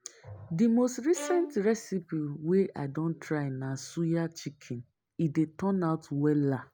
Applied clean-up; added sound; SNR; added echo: none; Bowed string instrument; 13 dB; none.